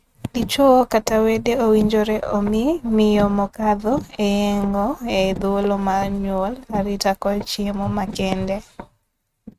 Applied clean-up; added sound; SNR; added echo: neural mask model RNNoise.